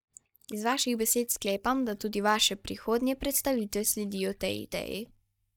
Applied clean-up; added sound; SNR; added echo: neural mask model DeepFilterNet 3.